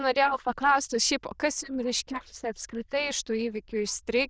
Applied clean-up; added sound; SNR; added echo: neural diffusion model UNIVERSE++.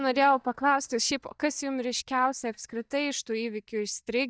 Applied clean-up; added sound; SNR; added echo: neural mask model DeepFilterNet 3.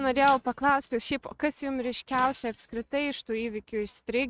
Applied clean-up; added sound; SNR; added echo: neural mask model RNNoise.